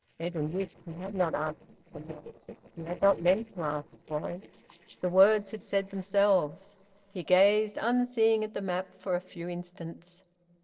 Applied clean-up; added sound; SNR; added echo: neural separator model SepFormer DNS4.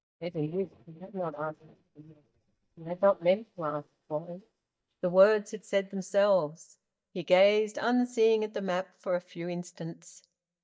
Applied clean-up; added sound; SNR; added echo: neural mask model DeepFilterNet 3.